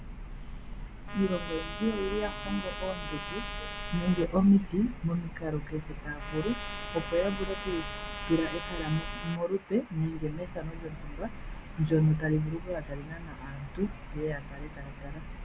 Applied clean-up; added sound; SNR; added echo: none; Trumpet + Church bell; 8 dB; none.